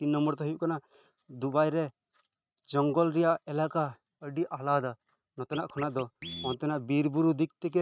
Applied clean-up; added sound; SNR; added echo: neural mask model RNNoise.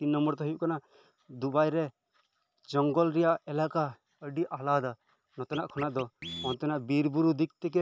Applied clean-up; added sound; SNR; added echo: none; Scratching (performance technique); 16 dB; none.